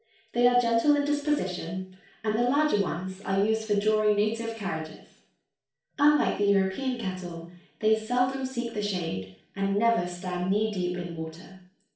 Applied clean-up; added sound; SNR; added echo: none; none; none; reverberation time 0.4 s.